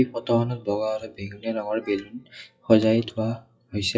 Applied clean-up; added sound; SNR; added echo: classical method WPE with log-MMSE.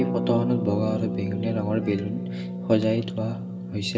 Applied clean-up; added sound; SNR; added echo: none; Harp; 3 dB; reverberation time 1.7 s.